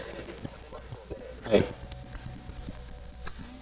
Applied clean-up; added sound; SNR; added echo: neural mask model DeepFilterNet 3.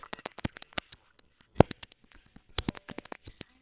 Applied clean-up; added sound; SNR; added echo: neural separator model SepFormer WHAMR!.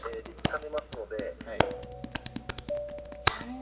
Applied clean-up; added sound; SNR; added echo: none; Hands; -3 dB; reverberation time 3.0 s.